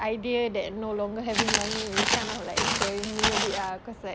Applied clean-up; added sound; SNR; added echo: none; Walk, footsteps; -3 dB; none.